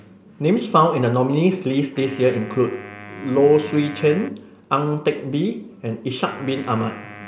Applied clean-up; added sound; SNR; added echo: none; Wind instrument, woodwind instrument; 20 dB; none.